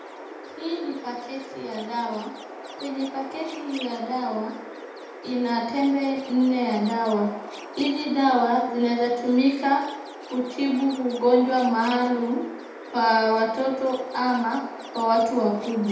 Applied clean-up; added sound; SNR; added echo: none; Chirp, tweet; 14 dB; reverberation time 0.8 s.